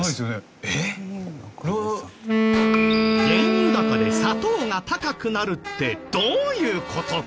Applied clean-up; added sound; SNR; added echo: none; Wind instrument, woodwind instrument; -3 dB; none.